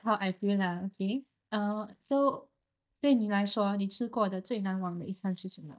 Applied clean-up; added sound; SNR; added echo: neural mask model DeepFilterNet 3.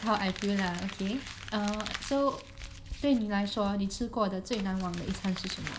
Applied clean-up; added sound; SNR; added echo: none; Crumpling, crinkling; 13 dB; reverberation time 0.7 s.